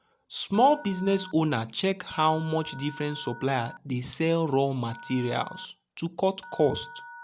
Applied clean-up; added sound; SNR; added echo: none; Telephone; 19 dB; none.